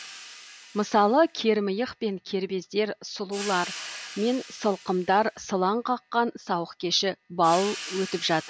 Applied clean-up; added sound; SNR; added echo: none; Cymbal; 16 dB; none.